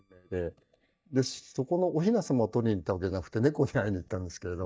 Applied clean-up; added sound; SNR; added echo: neural mask model DeepFilterNet 3.